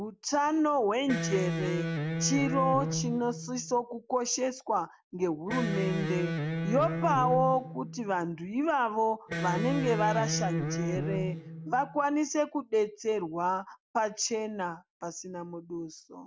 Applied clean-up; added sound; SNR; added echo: none; Electric guitar; 2 dB; none.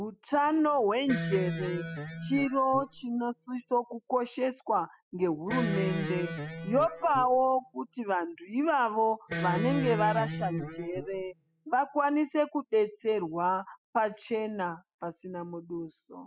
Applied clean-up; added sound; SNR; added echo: classical method spectral subtraction.